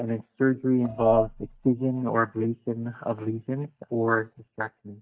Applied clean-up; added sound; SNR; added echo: neural mask model DeepFilterNet 3.